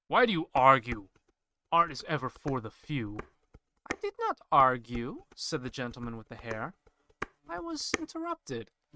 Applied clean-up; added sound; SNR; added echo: neural mask model RNNoise.